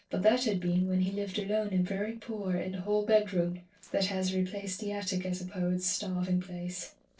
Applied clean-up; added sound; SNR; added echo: neural separator model SepFormer DNS4.